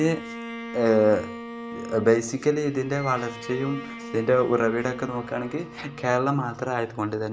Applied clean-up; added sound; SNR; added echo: none; Bowed string instrument; 13 dB; none.